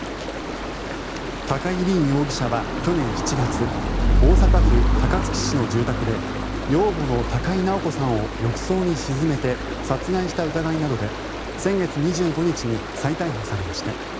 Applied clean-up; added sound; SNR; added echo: none; Stream; -1 dB; none.